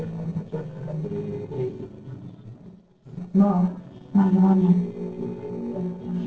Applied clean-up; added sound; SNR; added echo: neural separator model SepFormer DNS4.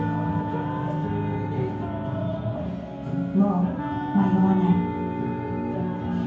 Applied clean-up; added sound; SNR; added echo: none; Wind instrument, woodwind instrument; 8 dB; reverberation time 0.9 s.